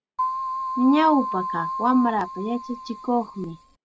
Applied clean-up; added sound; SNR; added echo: none; Keyboard (musical); 6 dB; none.